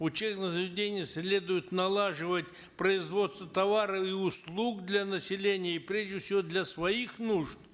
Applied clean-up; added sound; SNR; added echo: none; none; none; none.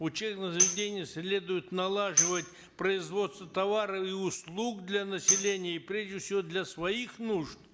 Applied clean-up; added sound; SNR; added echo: none; Tambourine; 0 dB; none.